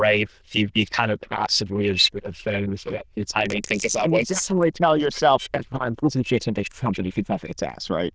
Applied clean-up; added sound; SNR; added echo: neural diffusion model UNIVERSE++.